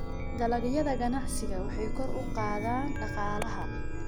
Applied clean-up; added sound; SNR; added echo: none; Chime; -2 dB; none.